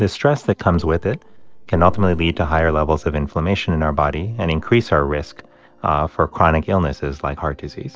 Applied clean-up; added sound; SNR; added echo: neural separator model SepFormer DNS4.